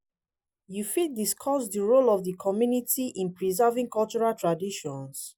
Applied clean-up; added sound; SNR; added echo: none; none; none; none.